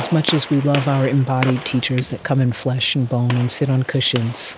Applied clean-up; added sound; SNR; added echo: none; Chink, clink + Gunshot, gunfire; 13 dB; none.